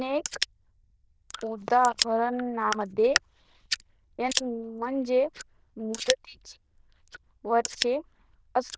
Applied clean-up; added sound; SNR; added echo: neural diffusion model UNIVERSE++.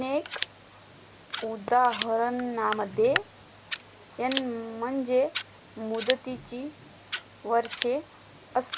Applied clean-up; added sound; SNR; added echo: none; Scissors; 5 dB; none.